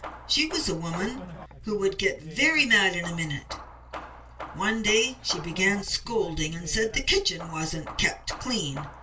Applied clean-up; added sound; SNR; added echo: none; Hammer / Wood; 15 dB; reverberation time 0.2 s.